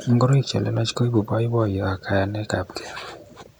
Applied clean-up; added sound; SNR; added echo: none; none; none; none.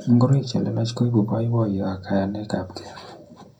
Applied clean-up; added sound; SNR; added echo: none; none; none; reverberation time 0.2 s.